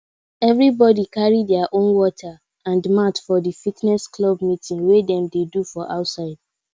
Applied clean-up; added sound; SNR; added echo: none; none; none; none.